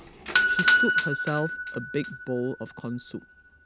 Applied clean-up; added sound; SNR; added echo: none; Doorbell; -5 dB; none.